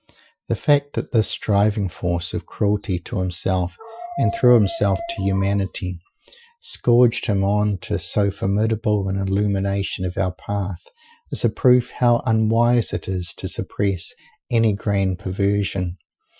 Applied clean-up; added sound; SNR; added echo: classical method Wiener filter.